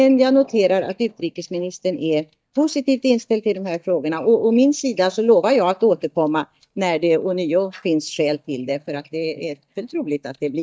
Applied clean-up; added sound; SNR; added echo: neural mask model DeepFilterNet 3.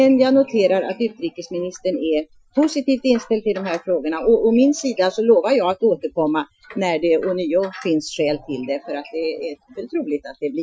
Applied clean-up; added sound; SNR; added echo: classical method Wiener filter.